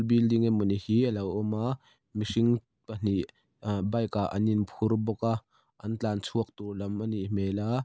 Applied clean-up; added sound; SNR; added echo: none; none; none; none.